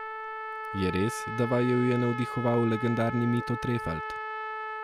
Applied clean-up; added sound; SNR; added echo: none; Trumpet; 7 dB; none.